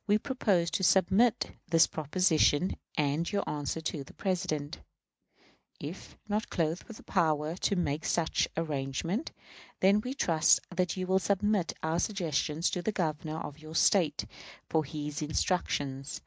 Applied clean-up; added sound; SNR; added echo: none; none; none; none.